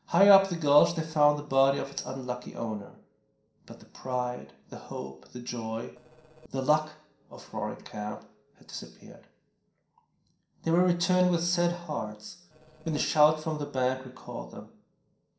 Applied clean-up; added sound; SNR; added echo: neural separator model SepFormer DNS4.